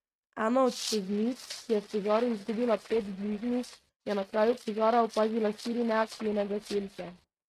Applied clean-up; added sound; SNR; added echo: neural mask model RNNoise.